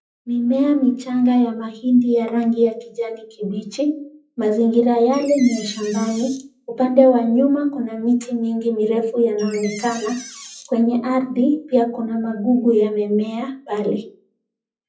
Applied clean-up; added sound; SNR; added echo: classical method WPE with log-MMSE.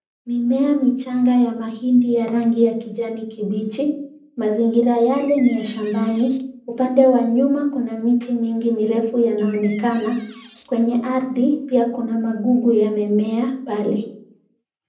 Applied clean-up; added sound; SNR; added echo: none; Door; 19 dB; reverberation time 0.6 s.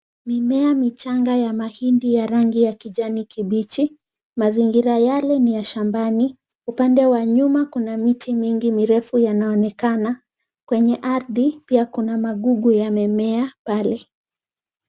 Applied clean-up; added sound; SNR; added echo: none; none; none; none.